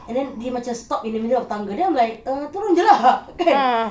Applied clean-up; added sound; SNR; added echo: none; none; none; none.